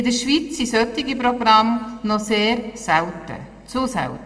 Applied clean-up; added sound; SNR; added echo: none; none; none; reverberation time 0.6 s.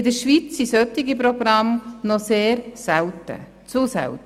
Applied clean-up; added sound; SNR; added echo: none; none; none; none.